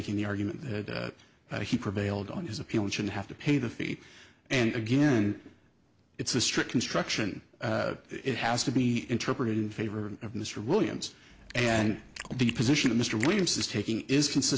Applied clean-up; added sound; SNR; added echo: none; Chewing, mastication; 11 dB; none.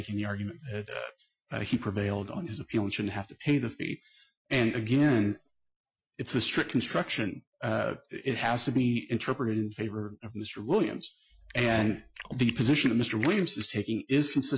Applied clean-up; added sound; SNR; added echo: classical method Wiener filter.